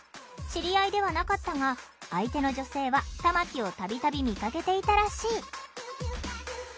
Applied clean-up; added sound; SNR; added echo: none; none; none; none.